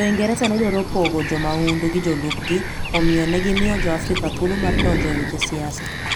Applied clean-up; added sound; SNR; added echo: none; Bird vocalization, bird call, bird song + Thunder; 2 dB; none.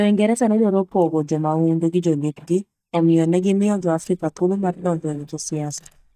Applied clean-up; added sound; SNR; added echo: neural mask model DeepFilterNet 3.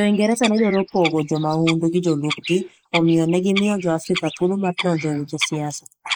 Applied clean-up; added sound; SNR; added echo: neural mask model Resemble Enhance denoiser.